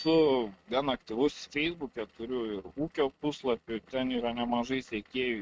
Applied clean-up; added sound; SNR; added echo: neural mask model RNNoise.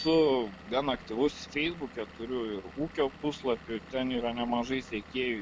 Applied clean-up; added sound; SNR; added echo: none; Bicycle bell + Engine / Vehicle; 17 dB; none.